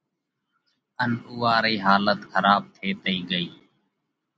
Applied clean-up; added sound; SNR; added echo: none; none; none; none.